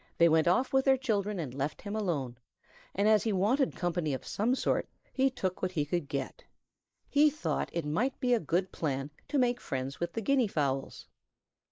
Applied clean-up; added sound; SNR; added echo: neural mask model Resemble Enhance denoiser.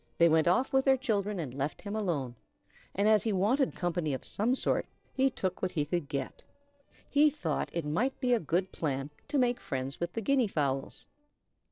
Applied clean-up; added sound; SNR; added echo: neural separator model SepFormer DNS4.